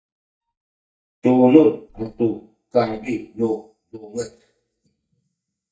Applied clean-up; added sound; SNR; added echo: neural mask model DeepFilterNet 3.